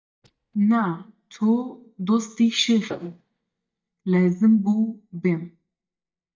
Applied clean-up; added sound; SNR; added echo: neural mask model DeepFilterNet 3.